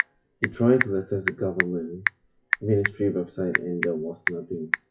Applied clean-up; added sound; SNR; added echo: classical method WPE with log-MMSE.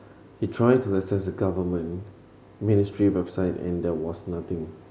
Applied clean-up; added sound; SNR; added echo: none; none; none; none.